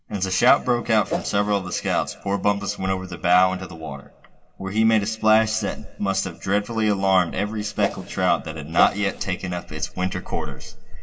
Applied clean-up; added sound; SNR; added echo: none; Whoosh, swoosh, swish; 7 dB; reverberation time 0.4 s.